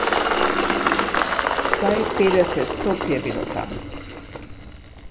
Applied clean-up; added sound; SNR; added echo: none; Engine; -3 dB; none.